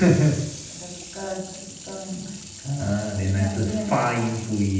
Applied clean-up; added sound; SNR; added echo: none; Sink (filling or washing) / Water tap, faucet; 15 dB; reverberation time 0.8 s.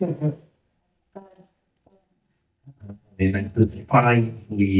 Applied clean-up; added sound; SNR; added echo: neural mask model DeepFilterNet 3.